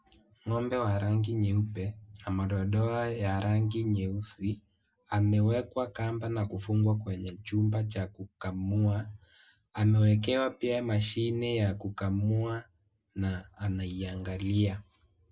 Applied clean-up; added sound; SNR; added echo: none; none; none; none.